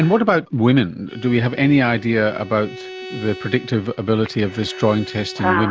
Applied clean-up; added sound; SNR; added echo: none; Bowed string instrument; 17 dB; none.